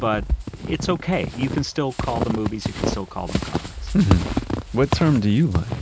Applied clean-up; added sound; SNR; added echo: none; Squeak / Walk, footsteps; 3 dB; none.